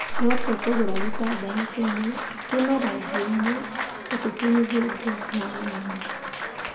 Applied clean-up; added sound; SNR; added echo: none; Applause; 7 dB; reverberation time 1.3 s.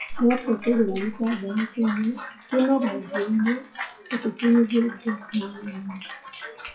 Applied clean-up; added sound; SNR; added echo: classical method WPE with log-MMSE.